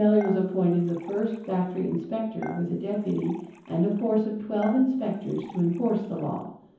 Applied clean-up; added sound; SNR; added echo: none; Dishes, pots, and pans / Chink, clink; 20 dB; reverberation time 0.7 s.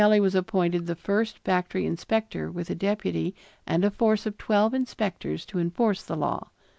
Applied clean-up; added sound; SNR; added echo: none; none; none; none.